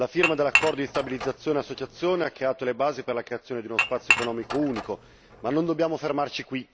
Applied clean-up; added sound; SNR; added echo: none; Dishes, pots, and pans / Chink, clink; 2 dB; none.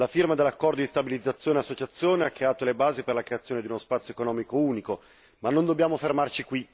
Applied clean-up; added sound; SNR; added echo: none; none; none; none.